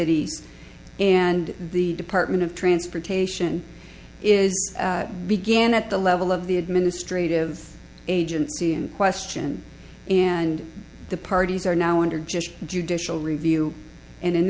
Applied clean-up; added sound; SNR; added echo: none; none; none; none.